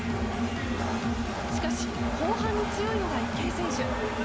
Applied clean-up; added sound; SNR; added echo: none; Engine; -1 dB; none.